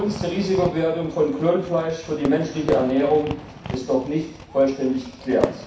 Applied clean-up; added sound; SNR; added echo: none; Fireworks; 11 dB; reverberation time 0.6 s.